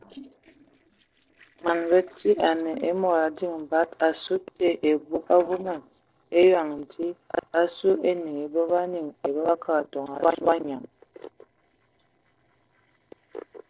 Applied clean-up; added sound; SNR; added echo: neural separator model SepFormer DNS4.